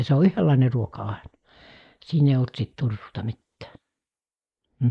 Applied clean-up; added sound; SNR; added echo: neural mask model Resemble Enhance denoiser.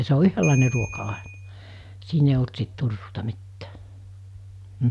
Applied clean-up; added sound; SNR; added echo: none; Ringtone / Bell; 10 dB; none.